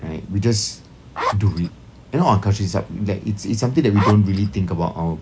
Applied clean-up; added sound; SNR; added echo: none; Zipper (clothing); 6 dB; none.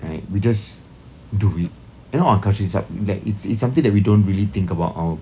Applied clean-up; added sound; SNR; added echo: none; none; none; none.